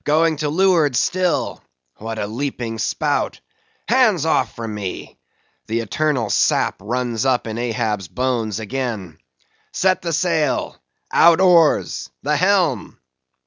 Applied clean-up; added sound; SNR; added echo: none; none; none; none.